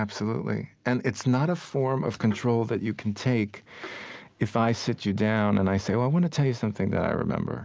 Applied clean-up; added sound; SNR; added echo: none; none; none; none.